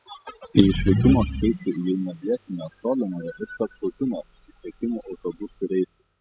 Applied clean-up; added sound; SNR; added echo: classical method spectral subtraction.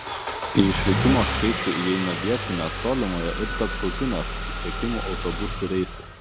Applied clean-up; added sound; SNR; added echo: none; Engine starting / Car; 1 dB; none.